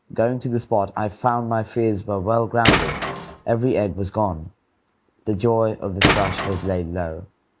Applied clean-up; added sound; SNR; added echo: none; Tools; -1 dB; none.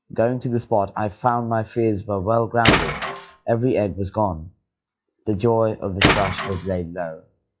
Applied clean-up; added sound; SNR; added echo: classical method log-MMSE.